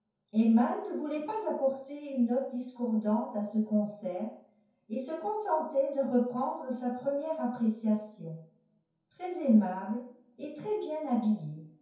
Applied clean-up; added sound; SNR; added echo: none; none; none; reverberation time 0.6 s.